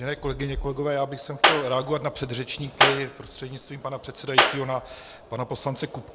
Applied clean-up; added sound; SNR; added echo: none; Clapping; -4 dB; none.